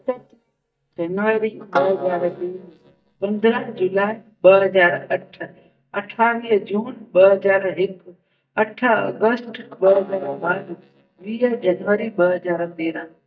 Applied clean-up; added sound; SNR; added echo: neural mask model DeepFilterNet 3.